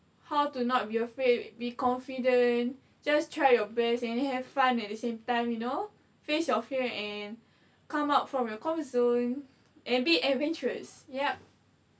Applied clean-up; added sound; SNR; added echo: none; none; none; none.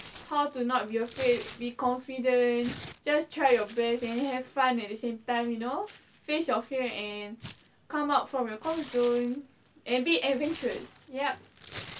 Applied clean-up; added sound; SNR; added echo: none; Tearing; 18 dB; none.